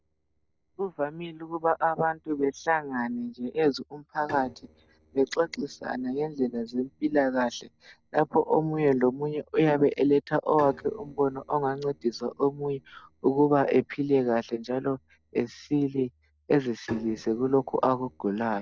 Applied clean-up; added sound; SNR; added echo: neural separator model SepFormer DNS4.